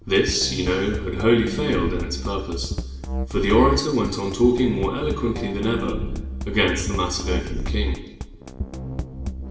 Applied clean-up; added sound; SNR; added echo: none; Drum kit; 5 dB; reverberation time 1.0 s.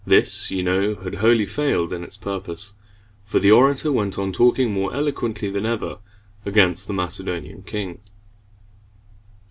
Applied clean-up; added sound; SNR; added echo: none; none; none; none.